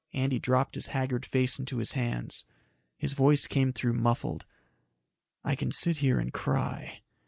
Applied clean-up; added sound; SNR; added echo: none; none; none; none.